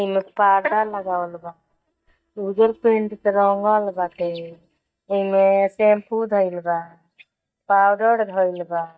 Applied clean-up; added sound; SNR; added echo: neural mask model DeepFilterNet 3.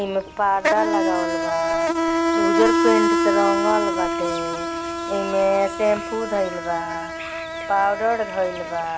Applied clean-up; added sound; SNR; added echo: none; Insect; 0 dB; none.